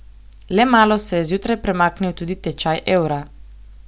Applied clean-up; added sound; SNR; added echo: none; none; none; none.